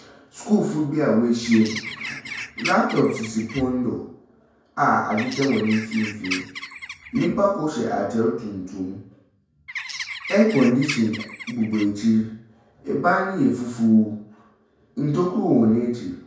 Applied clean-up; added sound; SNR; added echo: none; Bird; 10 dB; reverberation time 0.5 s.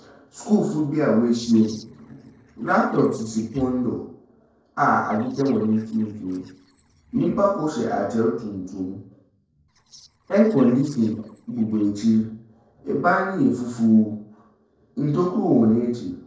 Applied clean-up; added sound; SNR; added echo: neural separator model SepFormer DNS4.